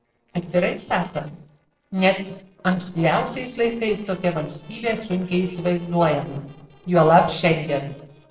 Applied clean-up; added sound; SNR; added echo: neural separator model SepFormer DNS4.